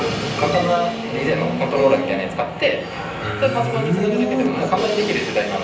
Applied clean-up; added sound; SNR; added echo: none; Crash cymbal; 12 dB; reverberation time 0.6 s.